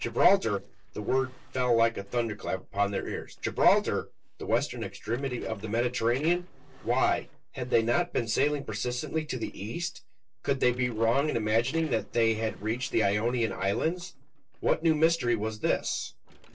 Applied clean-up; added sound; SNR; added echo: neural separator model SepFormer DNS4.